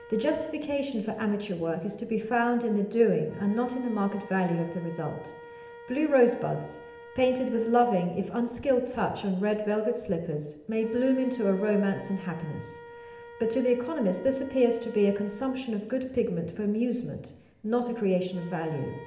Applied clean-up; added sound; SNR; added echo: none; Wind instrument, woodwind instrument; 20 dB; reverberation time 0.8 s.